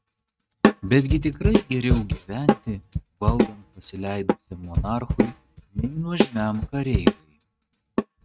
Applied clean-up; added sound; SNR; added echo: neural mask model RNNoise.